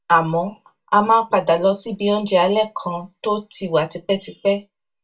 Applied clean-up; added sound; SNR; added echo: none; none; none; reverberation time 0.2 s.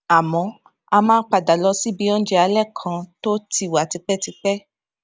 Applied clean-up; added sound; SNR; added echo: none; none; none; none.